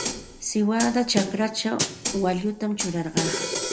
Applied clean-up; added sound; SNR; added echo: none; Snare drum; 5 dB; none.